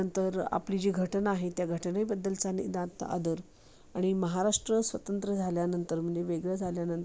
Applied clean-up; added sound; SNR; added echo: none; none; none; none.